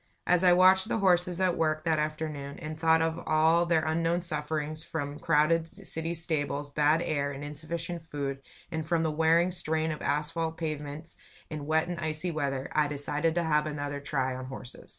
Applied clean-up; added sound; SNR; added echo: none; none; none; none.